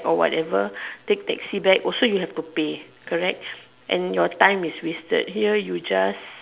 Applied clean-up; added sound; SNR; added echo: none; none; none; none.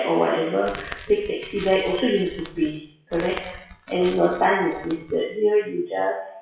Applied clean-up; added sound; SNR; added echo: classical method WPE with log-MMSE.